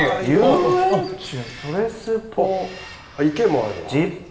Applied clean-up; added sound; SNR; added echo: none; Bird vocalization, bird call, bird song; 20 dB; reverberation time 0.8 s.